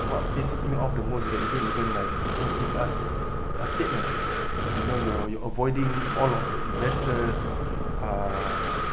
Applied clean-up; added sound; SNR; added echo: none; Breathing; -3 dB; none.